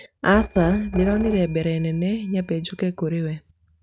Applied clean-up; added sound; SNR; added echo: neural mask model RNNoise.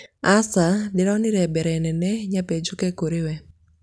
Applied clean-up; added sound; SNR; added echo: none; none; none; none.